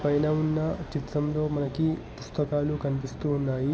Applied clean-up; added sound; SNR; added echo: none; none; none; none.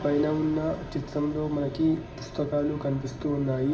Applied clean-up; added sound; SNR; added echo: none; none; none; reverberation time 1.3 s.